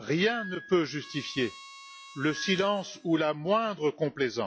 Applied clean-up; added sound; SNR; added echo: classical method log-MMSE.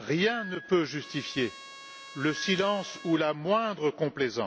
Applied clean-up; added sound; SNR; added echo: none; Piano + Trumpet; 15 dB; none.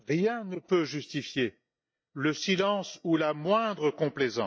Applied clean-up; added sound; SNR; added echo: neural mask model DeepFilterNet 3.